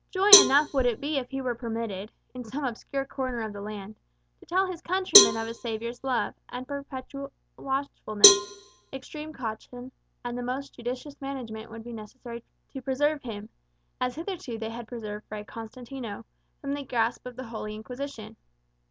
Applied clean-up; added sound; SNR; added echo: none; Cowbell; -5 dB; none.